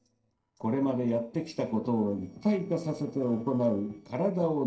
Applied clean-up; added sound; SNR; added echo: neural separator model SepFormer DNS4.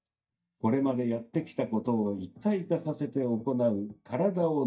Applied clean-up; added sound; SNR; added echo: neural mask model DeepFilterNet 3.